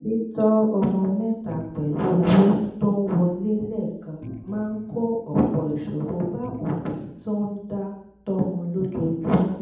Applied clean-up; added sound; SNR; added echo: none; Organ; 17 dB; reverberation time 0.8 s.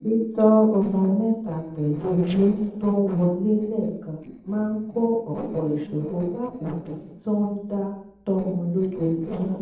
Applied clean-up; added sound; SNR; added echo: neural separator model SepFormer DNS4.